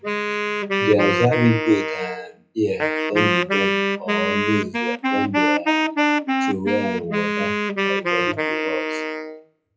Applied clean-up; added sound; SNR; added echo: classical method WPE with log-MMSE.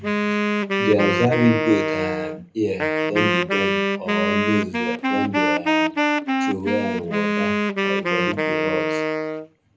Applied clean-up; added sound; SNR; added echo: none; Wind instrument, woodwind instrument; -3 dB; reverberation time 0.3 s.